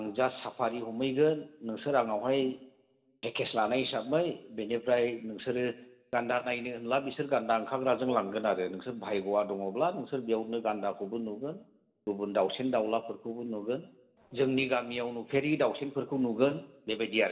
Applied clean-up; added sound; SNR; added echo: none; none; none; reverberation time 0.7 s.